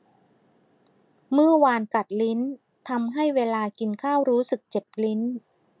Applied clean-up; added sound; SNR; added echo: none; none; none; none.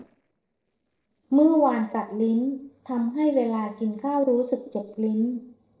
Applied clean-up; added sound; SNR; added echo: neural separator model SepFormer DNS4.